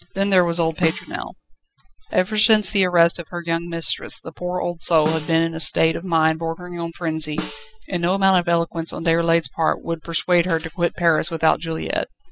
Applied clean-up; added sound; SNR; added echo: classical method spectral subtraction.